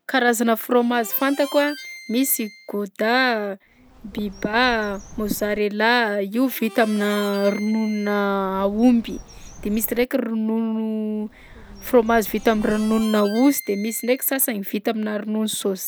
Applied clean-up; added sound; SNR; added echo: none; Harmonica + Bird; 18 dB; none.